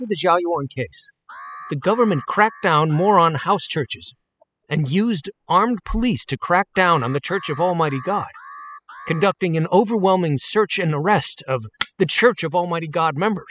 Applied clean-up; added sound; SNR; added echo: classical method spectral subtraction.